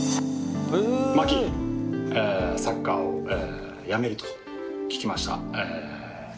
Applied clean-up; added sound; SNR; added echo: none; none; none; none.